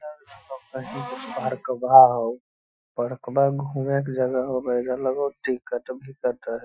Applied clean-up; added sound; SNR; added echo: classical method Wiener filter.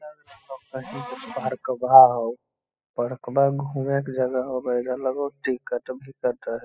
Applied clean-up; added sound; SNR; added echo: classical method spectral subtraction.